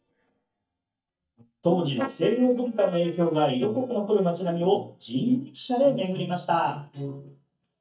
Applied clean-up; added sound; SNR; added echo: neural mask model DeepFilterNet 3.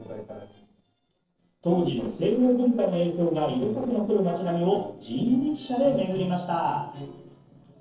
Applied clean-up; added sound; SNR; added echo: neural separator model SepFormer DNS4.